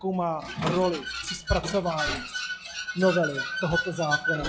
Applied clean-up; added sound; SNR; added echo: classical method log-MMSE.